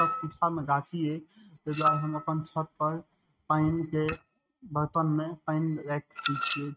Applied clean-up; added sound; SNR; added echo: neural mask model RNNoise.